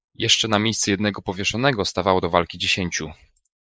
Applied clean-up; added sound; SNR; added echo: neural mask model Resemble Enhance denoiser.